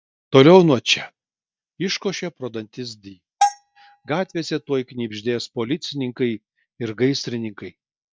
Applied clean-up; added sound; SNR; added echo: neural mask model DeepFilterNet 3.